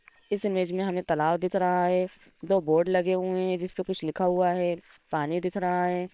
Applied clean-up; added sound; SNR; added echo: neural separator model SepFormer WHAM!.